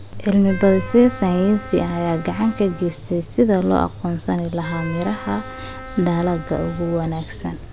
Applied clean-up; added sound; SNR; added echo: none; Wind instrument, woodwind instrument; 17 dB; none.